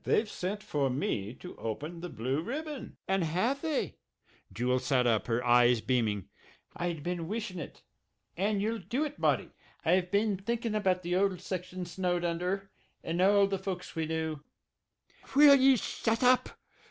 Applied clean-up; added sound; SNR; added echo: none; none; none; none.